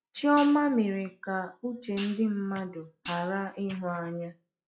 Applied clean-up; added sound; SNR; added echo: classical method log-MMSE.